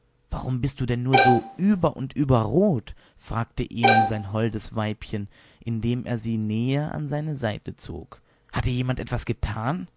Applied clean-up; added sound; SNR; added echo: none; Bowed string instrument; -3 dB; none.